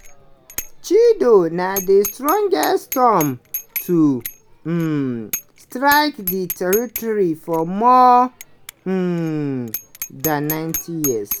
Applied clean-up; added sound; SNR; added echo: none; Bicycle bell; 13 dB; none.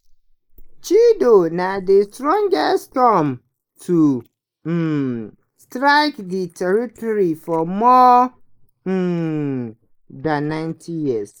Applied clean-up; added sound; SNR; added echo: neural mask model Resemble Enhance denoiser.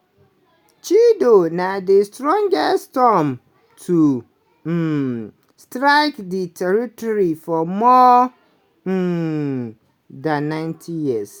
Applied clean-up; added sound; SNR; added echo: none; none; none; none.